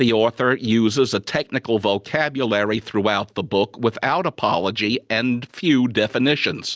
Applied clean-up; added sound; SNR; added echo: none; none; none; none.